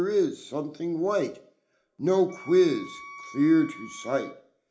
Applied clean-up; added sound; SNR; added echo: none; Wind instrument, woodwind instrument; 18 dB; reverberation time 0.4 s.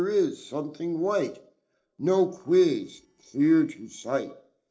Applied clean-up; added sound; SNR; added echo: neural separator model SepFormer DNS4.